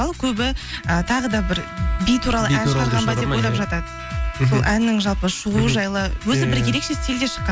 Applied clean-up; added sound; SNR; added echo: none; Bowed string instrument; 15 dB; none.